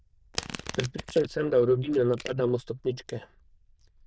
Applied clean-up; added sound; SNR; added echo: neural diffusion model UNIVERSE++.